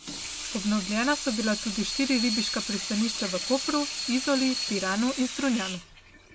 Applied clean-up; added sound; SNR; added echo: none; Sink (filling or washing) / Water tap, faucet; 5 dB; none.